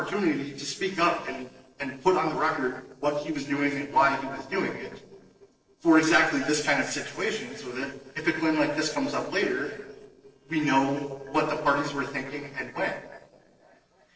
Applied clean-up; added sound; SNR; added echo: neural separator model SepFormer DNS4.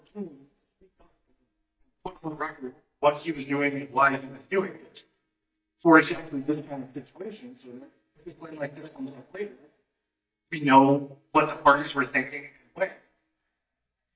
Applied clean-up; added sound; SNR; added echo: neural mask model DeepFilterNet 3.